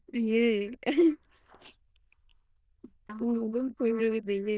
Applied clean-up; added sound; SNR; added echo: neural diffusion model UNIVERSE++.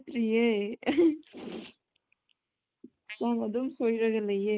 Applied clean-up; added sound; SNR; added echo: neural mask model Resemble Enhance denoiser.